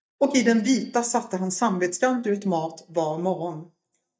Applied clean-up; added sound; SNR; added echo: neural mask model DeepFilterNet 3.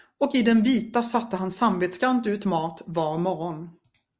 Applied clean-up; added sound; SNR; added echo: none; none; none; none.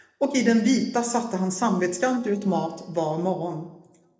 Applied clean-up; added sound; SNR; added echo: neural separator model SepFormer DNS4.